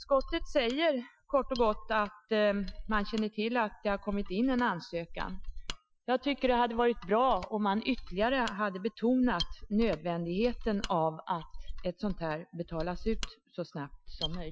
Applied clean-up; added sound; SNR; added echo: classical method Wiener filter.